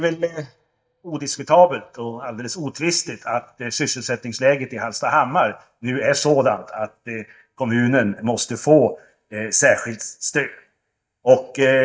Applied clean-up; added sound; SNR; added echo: neural mask model DeepFilterNet 3.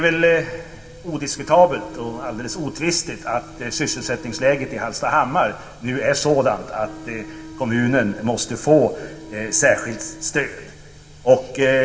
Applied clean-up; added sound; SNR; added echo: none; Wind instrument, woodwind instrument; 18 dB; reverberation time 1.3 s.